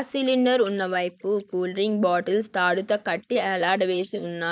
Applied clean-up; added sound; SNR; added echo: neural mask model Resemble Enhance denoiser.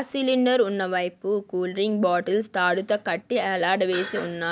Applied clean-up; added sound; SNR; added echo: none; none; none; none.